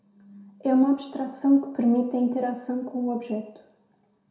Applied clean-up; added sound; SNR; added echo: none; none; none; reverberation time 0.6 s.